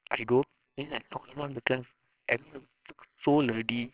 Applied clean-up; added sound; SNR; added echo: neural separator model SepFormer WHAMR!.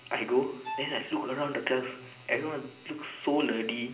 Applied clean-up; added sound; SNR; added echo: none; Bowed string instrument; 13 dB; reverberation time 0.5 s.